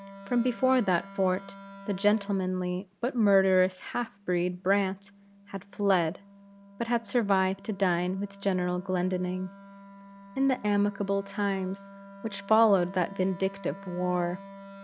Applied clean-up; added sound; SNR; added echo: none; Wind instrument, woodwind instrument; 19 dB; none.